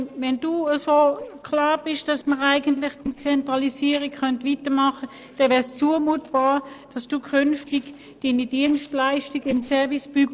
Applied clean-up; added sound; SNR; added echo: neural separator model SepFormer DNS4.